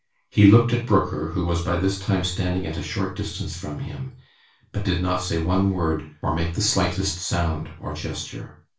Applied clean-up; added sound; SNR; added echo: none; none; none; reverberation time 0.3 s.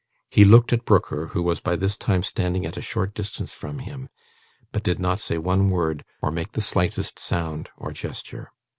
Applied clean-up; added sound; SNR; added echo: none; none; none; none.